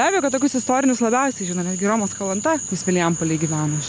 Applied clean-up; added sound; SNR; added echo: none; Cricket / Frog; 10 dB; none.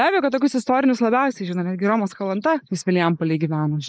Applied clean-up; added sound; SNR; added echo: neural mask model Resemble Enhance denoiser.